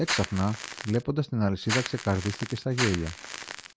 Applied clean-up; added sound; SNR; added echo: none; Crackle; 6 dB; none.